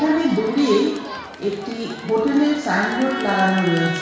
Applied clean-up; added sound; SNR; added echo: none; Crowd; 11 dB; reverberation time 1.1 s.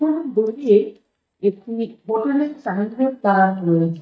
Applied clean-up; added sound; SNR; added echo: neural mask model DeepFilterNet 3.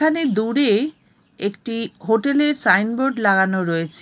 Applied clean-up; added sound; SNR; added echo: none; none; none; none.